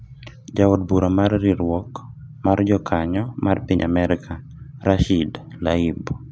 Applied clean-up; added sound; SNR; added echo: none; none; none; none.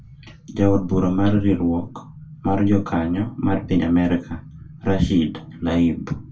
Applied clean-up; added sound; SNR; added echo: none; none; none; reverberation time 0.2 s.